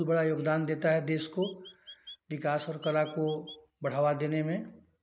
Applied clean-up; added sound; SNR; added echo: none; Chirp, tweet; 19 dB; none.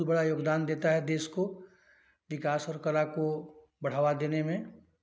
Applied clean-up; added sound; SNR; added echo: none; none; none; none.